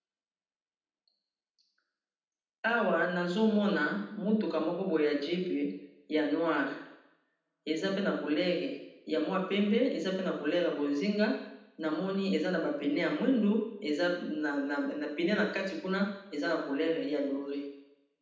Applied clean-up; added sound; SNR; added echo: none; none; none; reverberation time 0.8 s.